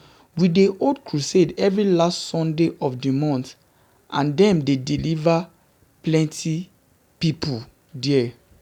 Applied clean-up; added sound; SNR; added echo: none; none; none; none.